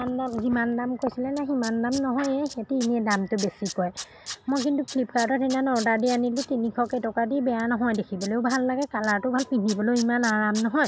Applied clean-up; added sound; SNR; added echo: none; Tools; 17 dB; none.